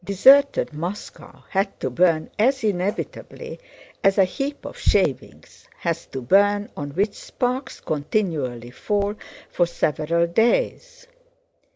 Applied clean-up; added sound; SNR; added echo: none; none; none; none.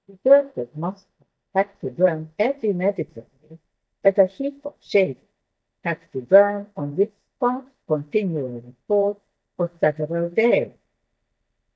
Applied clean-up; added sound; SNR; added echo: neural mask model DeepFilterNet 3.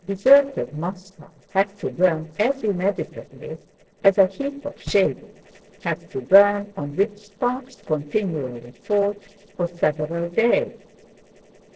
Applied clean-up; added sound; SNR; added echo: neural separator model SepFormer DNS4.